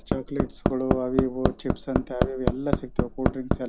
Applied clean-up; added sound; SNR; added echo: none; Hammer; -3 dB; none.